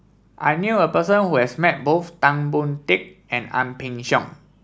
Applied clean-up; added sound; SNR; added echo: none; none; none; none.